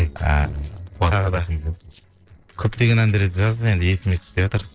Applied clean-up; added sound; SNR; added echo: neural separator model SepFormer DNS4.